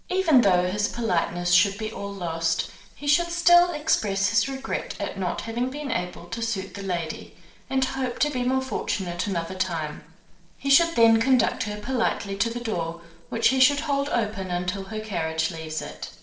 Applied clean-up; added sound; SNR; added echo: neural separator model SepFormer DNS4.